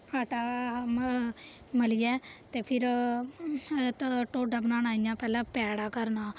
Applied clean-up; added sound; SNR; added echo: none; none; none; none.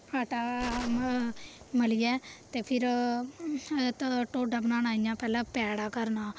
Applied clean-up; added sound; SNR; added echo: none; Gunshot, gunfire; 13 dB; none.